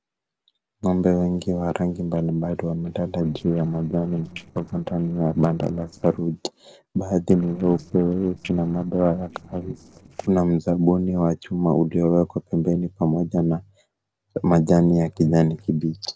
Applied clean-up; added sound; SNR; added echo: neural separator model SepFormer DNS4.